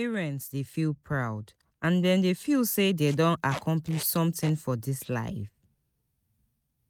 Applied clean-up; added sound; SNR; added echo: neural mask model RNNoise.